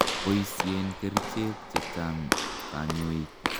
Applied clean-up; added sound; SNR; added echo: none; Walk, footsteps / Slam; 0 dB; none.